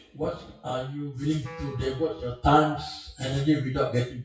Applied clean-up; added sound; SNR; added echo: classical method WPE with log-MMSE.